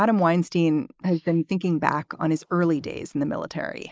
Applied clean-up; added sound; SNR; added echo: neural mask model Resemble Enhance denoiser.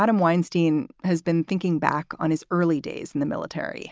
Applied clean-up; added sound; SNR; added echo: none; none; none; none.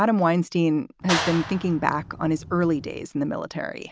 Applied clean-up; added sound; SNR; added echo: none; Clapping; 8 dB; none.